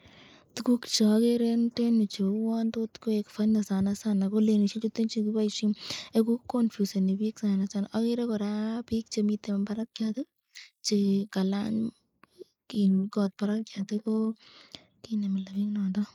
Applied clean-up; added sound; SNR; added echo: neural mask model Resemble Enhance denoiser.